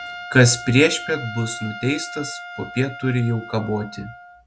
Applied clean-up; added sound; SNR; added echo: none; Trumpet; 13 dB; none.